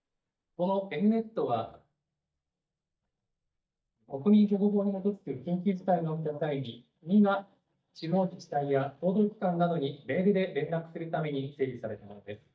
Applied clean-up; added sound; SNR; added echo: neural mask model DeepFilterNet 3.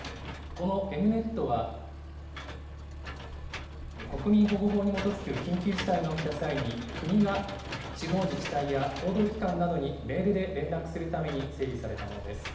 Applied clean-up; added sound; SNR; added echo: none; Engine / Mechanisms; 9 dB; reverberation time 0.8 s.